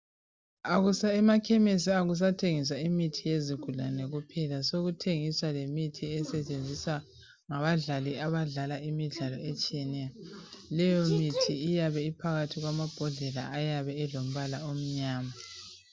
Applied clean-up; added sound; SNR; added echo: none; none; none; none.